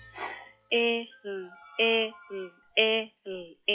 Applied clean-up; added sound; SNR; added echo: classical method log-MMSE.